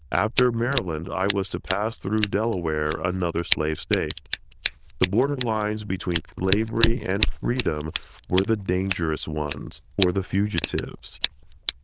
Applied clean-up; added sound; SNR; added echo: neural diffusion model UNIVERSE++.